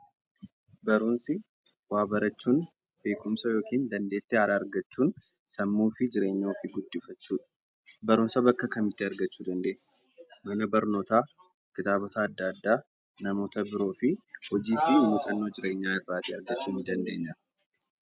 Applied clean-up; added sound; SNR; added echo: none; none; none; none.